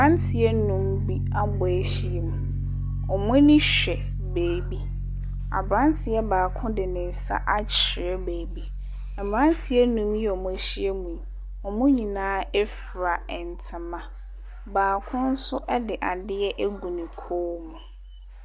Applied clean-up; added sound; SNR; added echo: none; Piano; 4 dB; none.